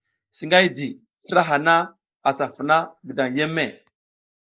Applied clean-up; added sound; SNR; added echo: neural mask model Resemble Enhance denoiser.